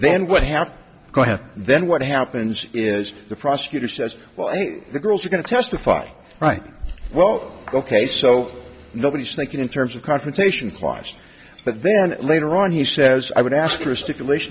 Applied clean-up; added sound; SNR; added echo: none; none; none; none.